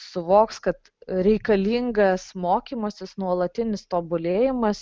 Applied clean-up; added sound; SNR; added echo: none; none; none; none.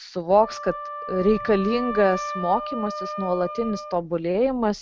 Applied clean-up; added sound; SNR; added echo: none; Wind instrument, woodwind instrument; 10 dB; none.